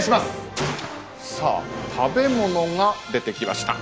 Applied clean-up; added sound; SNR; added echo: none; Gunshot, gunfire; 12 dB; none.